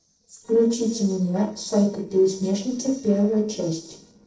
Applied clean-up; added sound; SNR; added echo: neural separator model SepFormer DNS4.